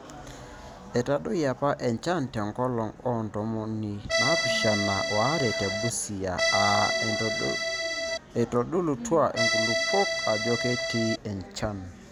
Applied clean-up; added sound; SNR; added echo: none; Accordion; -1 dB; none.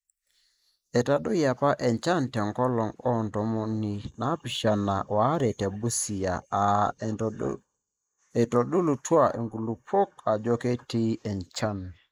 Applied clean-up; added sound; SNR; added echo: neural mask model Resemble Enhance denoiser.